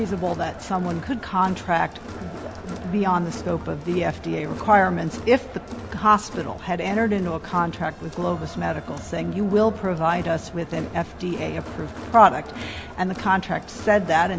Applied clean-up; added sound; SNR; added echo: none; Crowd; 12 dB; none.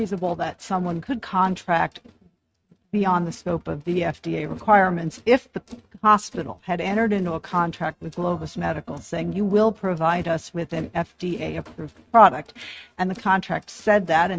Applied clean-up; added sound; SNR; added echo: neural mask model RNNoise.